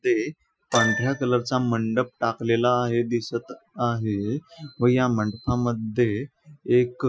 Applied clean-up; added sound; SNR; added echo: classical method Wiener filter.